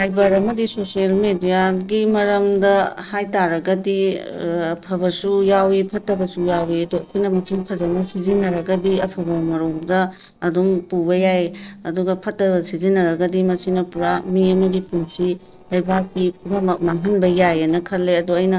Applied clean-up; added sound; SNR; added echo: neural separator model SepFormer DNS4.